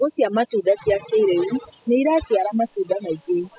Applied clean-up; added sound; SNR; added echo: classical method spectral subtraction.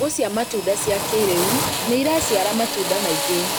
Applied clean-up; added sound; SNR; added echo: none; Drill; 3 dB; none.